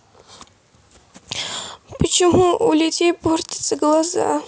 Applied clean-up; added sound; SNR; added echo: none; none; none; none.